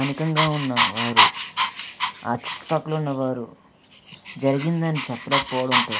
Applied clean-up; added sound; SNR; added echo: none; Dog; 0 dB; none.